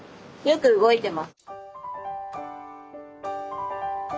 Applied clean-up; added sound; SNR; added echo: none; none; none; none.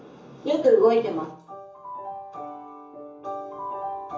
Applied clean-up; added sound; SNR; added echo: none; none; none; reverberation time 0.7 s.